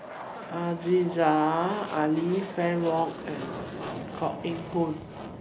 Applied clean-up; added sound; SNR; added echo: none; Aircraft; 11 dB; none.